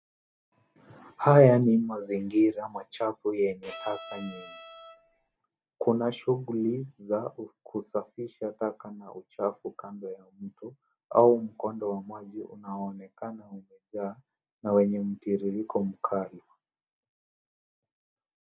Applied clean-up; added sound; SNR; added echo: none; Bowed string instrument; 15 dB; none.